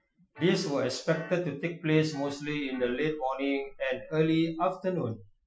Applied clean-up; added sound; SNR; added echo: classical method Wiener filter.